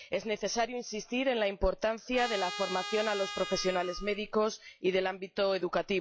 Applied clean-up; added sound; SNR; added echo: classical method log-MMSE.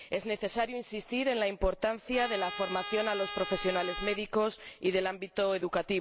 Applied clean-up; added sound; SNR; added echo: none; Trumpet; 8 dB; none.